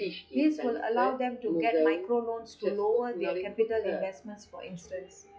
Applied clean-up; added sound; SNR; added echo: classical method log-MMSE.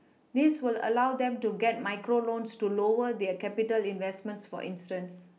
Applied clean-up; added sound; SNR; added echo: none; none; none; none.